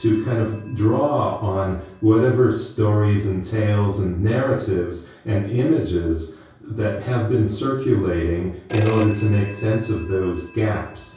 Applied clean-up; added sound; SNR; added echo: none; Telephone; 16 dB; reverberation time 0.6 s.